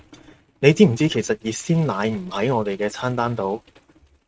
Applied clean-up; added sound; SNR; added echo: neural mask model RNNoise.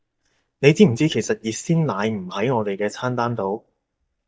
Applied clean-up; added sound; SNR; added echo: neural mask model DeepFilterNet 3.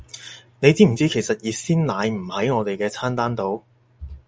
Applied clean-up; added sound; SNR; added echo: none; none; none; none.